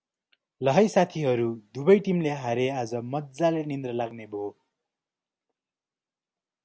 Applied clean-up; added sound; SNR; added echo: none; none; none; none.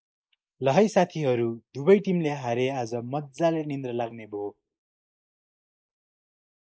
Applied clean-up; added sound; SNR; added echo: neural mask model Resemble Enhance denoiser.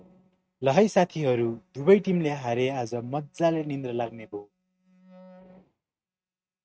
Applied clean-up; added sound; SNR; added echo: neural mask model RNNoise.